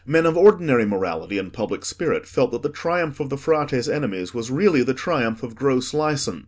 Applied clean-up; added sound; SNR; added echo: none; none; none; none.